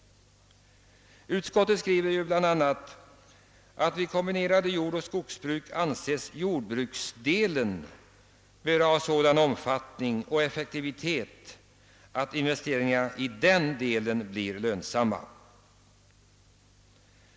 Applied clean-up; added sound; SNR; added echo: none; none; none; none.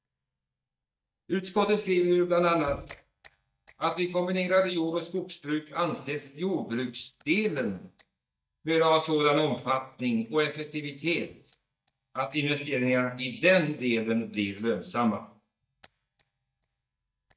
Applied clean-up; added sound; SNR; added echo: neural mask model DeepFilterNet 3.